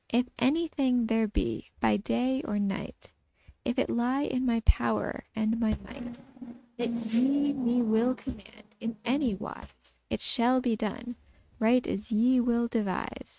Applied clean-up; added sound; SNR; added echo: neural mask model RNNoise.